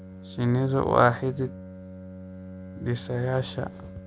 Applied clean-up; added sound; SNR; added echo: none; Bowed string instrument; 14 dB; none.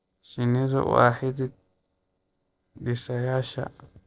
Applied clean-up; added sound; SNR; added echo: neural separator model SepFormer DNS4.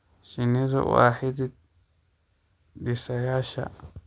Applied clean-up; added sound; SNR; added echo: none; none; none; none.